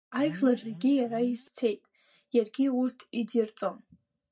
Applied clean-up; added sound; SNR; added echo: neural mask model DeepFilterNet 3.